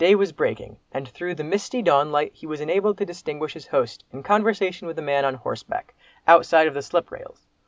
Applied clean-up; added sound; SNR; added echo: none; none; none; none.